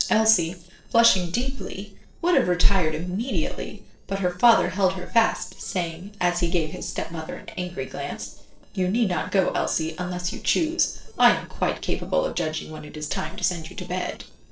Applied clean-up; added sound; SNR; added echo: neural separator model SepFormer DNS4.